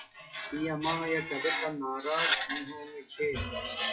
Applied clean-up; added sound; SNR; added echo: classical method WPE with log-MMSE.